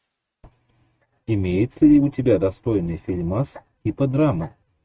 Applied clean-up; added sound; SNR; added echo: neural mask model RNNoise.